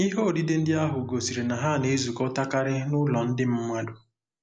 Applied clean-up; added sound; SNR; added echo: none; Bowed string instrument; 17 dB; none.